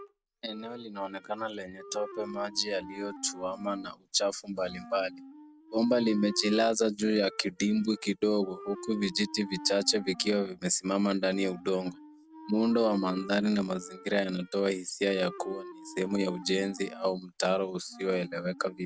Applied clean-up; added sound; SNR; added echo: none; Wind instrument, woodwind instrument; 16 dB; none.